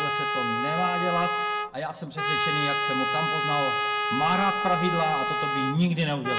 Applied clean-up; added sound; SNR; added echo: none; Trumpet; -1 dB; reverberation time 0.9 s.